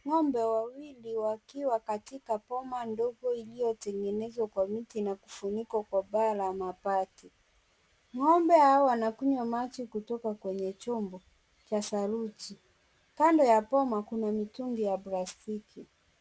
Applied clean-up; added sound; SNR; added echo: none; none; none; none.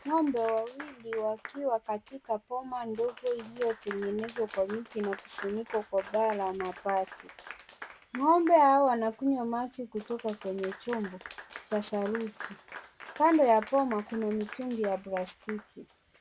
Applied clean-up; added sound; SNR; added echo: none; Applause / Clapping; 17 dB; none.